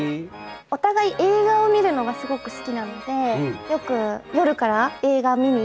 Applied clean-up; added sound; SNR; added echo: none; Organ; 16 dB; none.